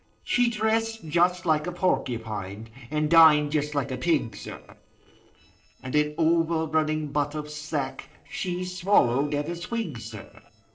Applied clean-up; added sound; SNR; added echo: neural separator model SepFormer DNS4.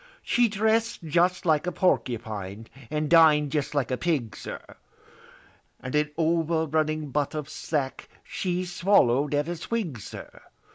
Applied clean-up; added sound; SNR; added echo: none; none; none; none.